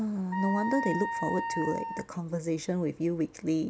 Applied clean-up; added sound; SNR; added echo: none; Wind instrument, woodwind instrument; 3 dB; none.